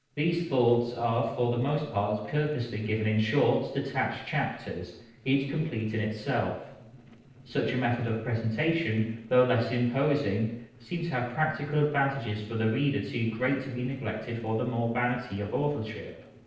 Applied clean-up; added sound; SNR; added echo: neural separator model SepFormer DNS4.